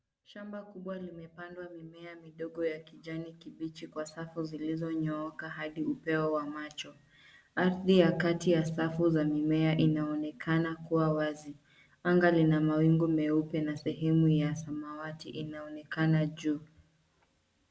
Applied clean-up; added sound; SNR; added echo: none; none; none; none.